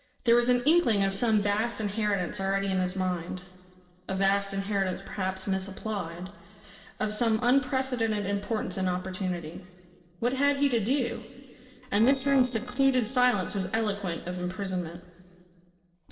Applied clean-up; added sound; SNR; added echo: neural separator model SepFormer DNS4.